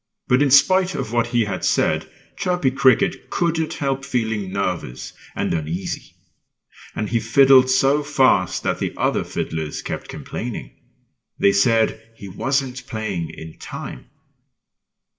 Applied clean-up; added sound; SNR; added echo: none; none; none; reverberation time 0.5 s.